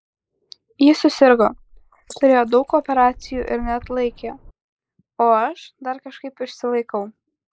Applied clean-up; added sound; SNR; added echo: neural mask model Resemble Enhance denoiser.